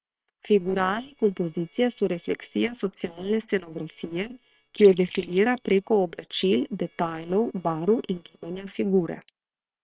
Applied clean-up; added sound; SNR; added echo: neural separator model SepFormer WHAM!.